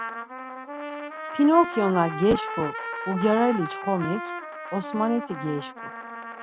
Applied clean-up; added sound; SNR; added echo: none; Trumpet; 8 dB; none.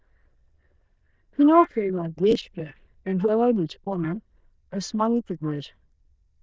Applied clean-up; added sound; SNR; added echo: neural diffusion model UNIVERSE++.